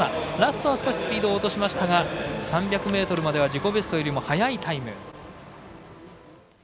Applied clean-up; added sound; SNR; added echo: none; none; none; none.